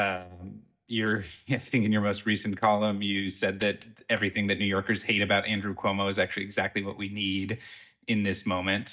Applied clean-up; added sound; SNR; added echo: neural mask model DeepFilterNet 3.